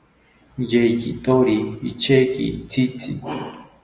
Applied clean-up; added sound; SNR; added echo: none; none; none; none.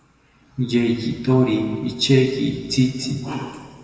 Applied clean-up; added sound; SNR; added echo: none; none; none; reverberation time 2.2 s.